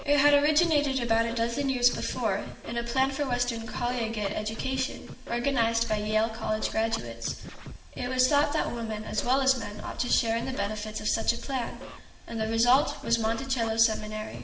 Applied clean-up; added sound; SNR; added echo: none; Scratching (performance technique); 15 dB; reverberation time 1.3 s.